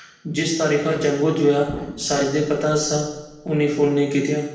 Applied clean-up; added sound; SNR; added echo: neural separator model SepFormer DNS4.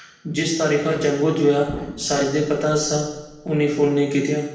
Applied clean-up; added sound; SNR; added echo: none; Explosion; 17 dB; reverberation time 0.9 s.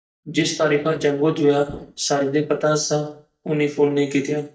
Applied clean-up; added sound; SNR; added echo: neural mask model DeepFilterNet 3.